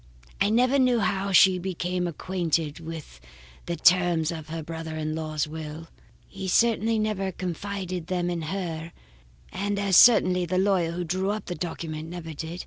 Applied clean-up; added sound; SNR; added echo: none; none; none; none.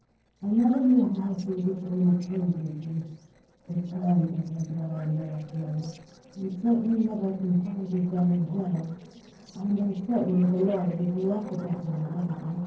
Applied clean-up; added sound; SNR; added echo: neural separator model SepFormer DNS4.